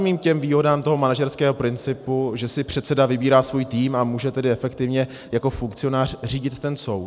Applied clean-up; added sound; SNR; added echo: none; none; none; none.